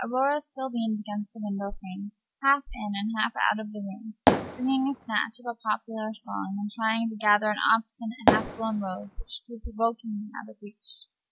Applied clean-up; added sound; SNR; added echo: none; Fireworks; -2 dB; none.